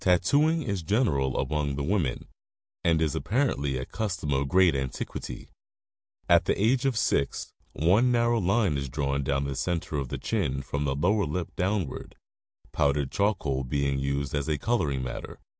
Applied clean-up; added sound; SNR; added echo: none; none; none; none.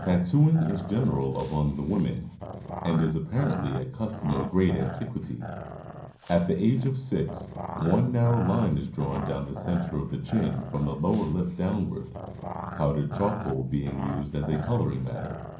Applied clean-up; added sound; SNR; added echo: none; Growling; 11 dB; reverberation time 0.6 s.